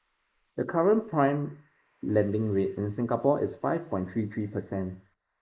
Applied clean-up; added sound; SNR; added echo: neural mask model Resemble Enhance denoiser.